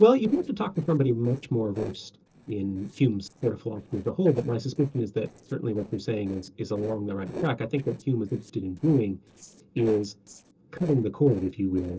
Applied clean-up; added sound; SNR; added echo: neural separator model SepFormer DNS4.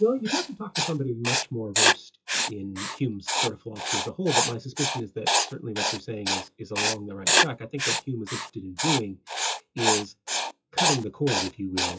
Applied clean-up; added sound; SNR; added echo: classical method WPE with log-MMSE.